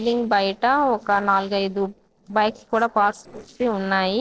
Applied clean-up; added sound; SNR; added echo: neural separator model SepFormer DNS4.